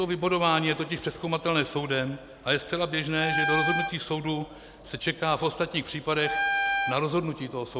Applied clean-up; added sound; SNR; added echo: none; Wind instrument, woodwind instrument; 1 dB; none.